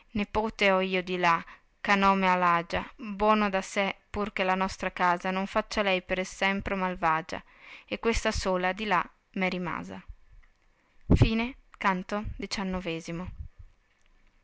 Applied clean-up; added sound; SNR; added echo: none; none; none; none.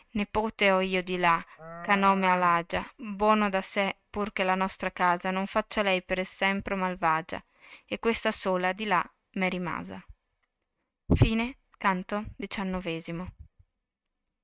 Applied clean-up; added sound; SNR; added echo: neural mask model RNNoise.